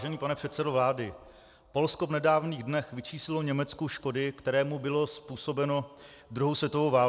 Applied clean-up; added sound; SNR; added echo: none; none; none; none.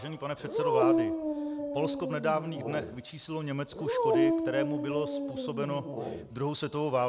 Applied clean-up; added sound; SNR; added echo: none; Dog; -2 dB; none.